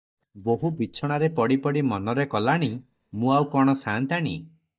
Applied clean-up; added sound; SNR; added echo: neural mask model DeepFilterNet 3.